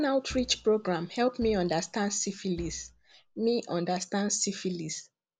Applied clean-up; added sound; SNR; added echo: none; Bass drum; 18 dB; none.